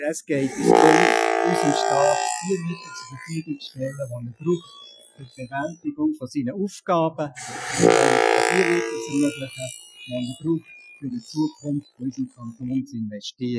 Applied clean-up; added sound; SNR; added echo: classical method Wiener filter.